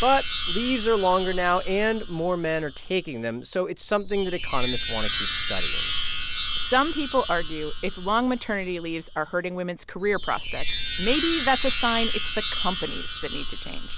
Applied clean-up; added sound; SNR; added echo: none; Chime; 2 dB; none.